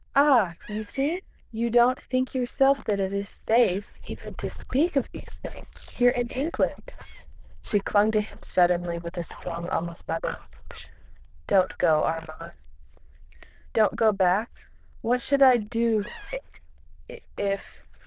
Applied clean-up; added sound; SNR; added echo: neural diffusion model UNIVERSE++.